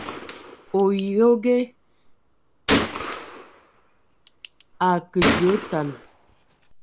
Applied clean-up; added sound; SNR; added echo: none; Gunshot, gunfire; 4 dB; none.